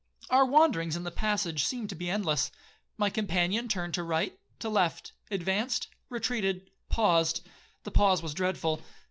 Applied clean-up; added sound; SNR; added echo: none; none; none; none.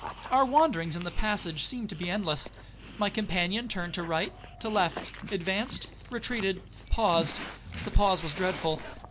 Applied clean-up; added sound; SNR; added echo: none; Dog; 13 dB; none.